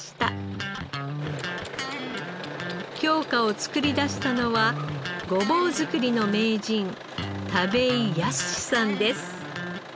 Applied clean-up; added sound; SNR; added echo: none; Electric guitar; 6 dB; none.